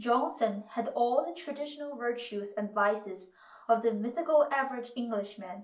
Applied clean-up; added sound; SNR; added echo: none; none; none; reverberation time 0.3 s.